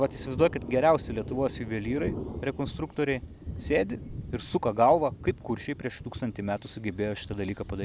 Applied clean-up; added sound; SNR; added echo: none; Thunder; 11 dB; none.